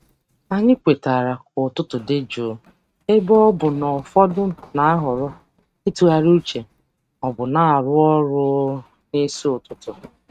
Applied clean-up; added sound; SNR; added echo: neural mask model RNNoise.